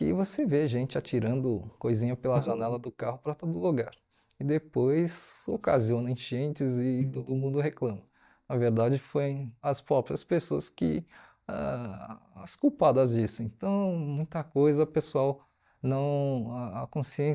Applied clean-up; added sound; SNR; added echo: neural mask model DeepFilterNet 3.